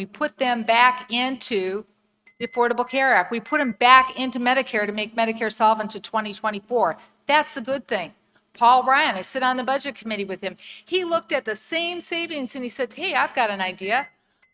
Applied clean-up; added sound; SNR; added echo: neural mask model RNNoise.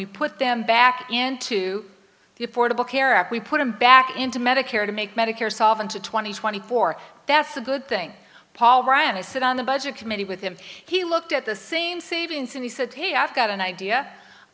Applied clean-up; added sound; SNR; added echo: none; none; none; none.